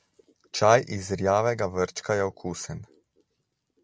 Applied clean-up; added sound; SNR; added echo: none; none; none; none.